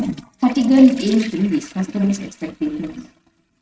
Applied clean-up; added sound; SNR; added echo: neural mask model RNNoise.